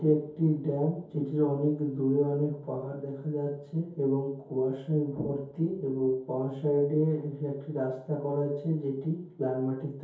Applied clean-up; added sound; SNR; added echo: none; none; none; reverberation time 0.6 s.